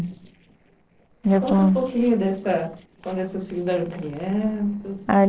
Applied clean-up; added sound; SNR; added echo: neural separator model SepFormer DNS4.